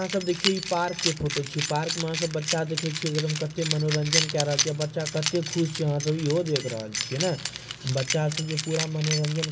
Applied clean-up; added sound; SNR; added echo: none; Keys jangling; 4 dB; reverberation time 0.2 s.